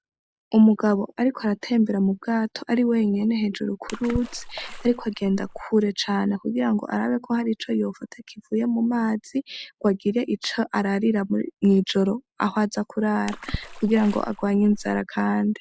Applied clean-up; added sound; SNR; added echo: none; Water / Splash, splatter; 13 dB; none.